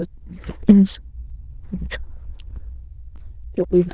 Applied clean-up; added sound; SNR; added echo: neural diffusion model UNIVERSE++.